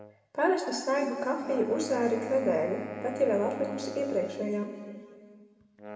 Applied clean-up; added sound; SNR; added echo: none; Wind instrument, woodwind instrument; 13 dB; reverberation time 2.3 s.